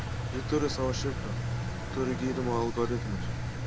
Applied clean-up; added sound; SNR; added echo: none; Engine; 0 dB; none.